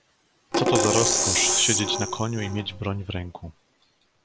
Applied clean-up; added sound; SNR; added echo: none; Percussion; -4 dB; none.